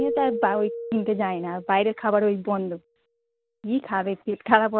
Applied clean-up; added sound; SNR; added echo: none; Keyboard (musical); 10 dB; none.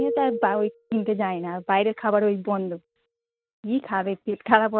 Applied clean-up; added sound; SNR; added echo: neural mask model RNNoise.